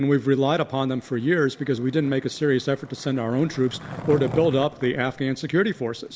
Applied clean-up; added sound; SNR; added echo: none; Skateboard; 16 dB; reverberation time 0.6 s.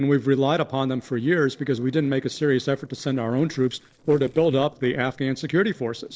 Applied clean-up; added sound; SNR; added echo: neural separator model SepFormer DNS4.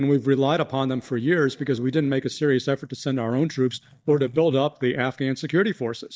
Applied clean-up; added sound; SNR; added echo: neural mask model DeepFilterNet 3.